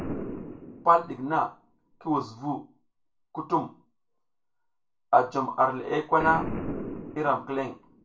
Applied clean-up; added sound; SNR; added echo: none; Boom; 11 dB; reverberation time 0.3 s.